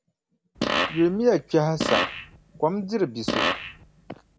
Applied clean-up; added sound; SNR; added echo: none; Fart; 3 dB; none.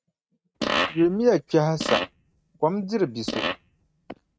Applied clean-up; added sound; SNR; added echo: neural mask model RNNoise.